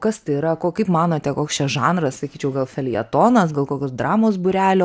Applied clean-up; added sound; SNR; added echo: none; none; none; none.